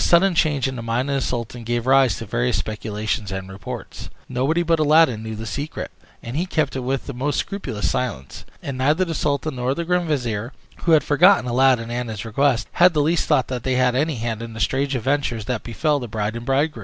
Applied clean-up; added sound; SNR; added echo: none; none; none; none.